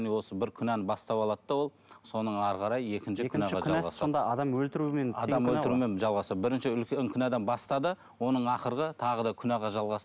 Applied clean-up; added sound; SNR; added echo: none; none; none; none.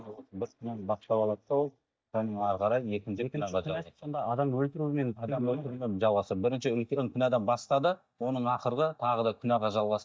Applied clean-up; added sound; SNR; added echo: neural mask model DeepFilterNet 3.